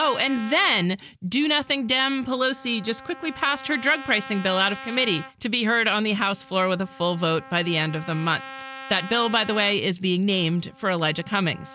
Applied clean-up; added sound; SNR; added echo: none; Trumpet; 17 dB; none.